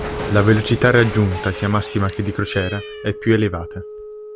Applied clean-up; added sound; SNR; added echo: none; Wind instrument, woodwind instrument + Cat; 11 dB; none.